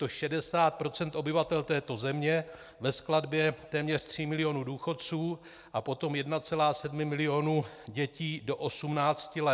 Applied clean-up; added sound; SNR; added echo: none; none; none; none.